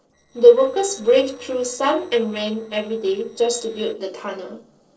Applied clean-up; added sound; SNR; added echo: neural separator model SepFormer DNS4.